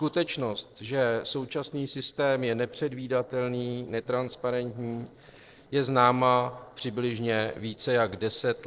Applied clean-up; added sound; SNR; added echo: neural separator model SepFormer DNS4.